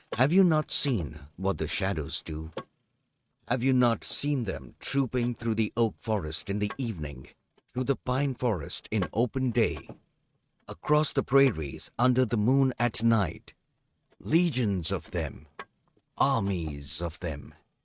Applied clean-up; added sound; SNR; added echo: neural mask model RNNoise.